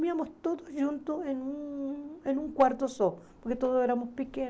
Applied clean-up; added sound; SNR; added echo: none; none; none; none.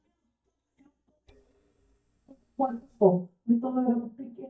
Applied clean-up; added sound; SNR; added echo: neural mask model DeepFilterNet 3.